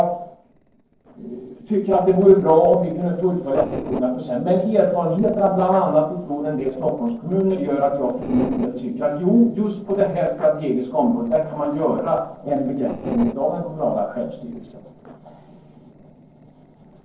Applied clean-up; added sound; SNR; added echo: neural separator model SepFormer DNS4.